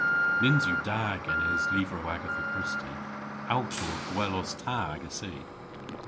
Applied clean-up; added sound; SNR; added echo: none; Alarm; -1 dB; none.